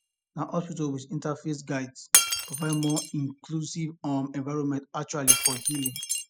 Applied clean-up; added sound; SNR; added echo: classical method spectral subtraction.